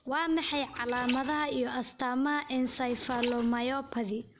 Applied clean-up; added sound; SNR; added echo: none; Bicycle bell + Liquid; 15 dB; none.